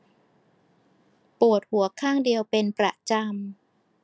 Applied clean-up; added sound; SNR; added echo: none; none; none; none.